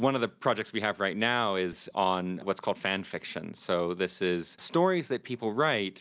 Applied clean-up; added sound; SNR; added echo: none; none; none; none.